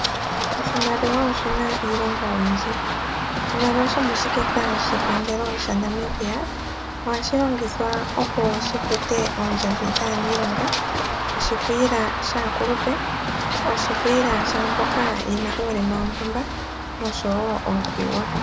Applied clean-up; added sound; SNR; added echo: none; Run; 0 dB; none.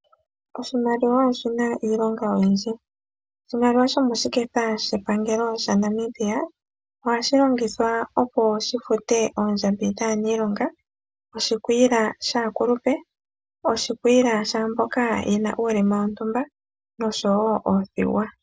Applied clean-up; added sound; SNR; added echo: none; none; none; none.